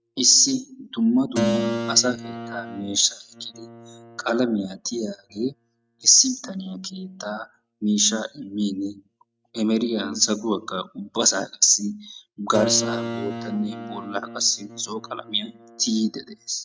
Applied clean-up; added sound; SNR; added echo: neural mask model RNNoise.